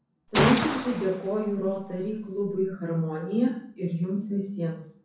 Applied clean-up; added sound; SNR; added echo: none; Gunshot, gunfire; 3 dB; reverberation time 0.5 s.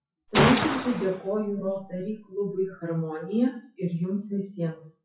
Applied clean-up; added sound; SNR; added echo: classical method WPE with log-MMSE.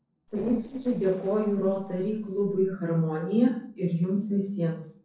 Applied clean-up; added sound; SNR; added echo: neural separator model SepFormer DNS4.